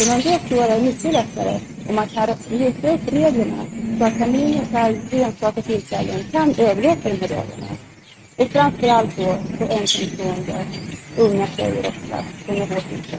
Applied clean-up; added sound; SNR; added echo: neural mask model RNNoise.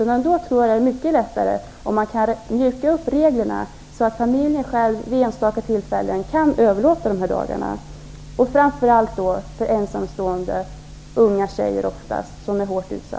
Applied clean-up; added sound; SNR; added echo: none; none; none; none.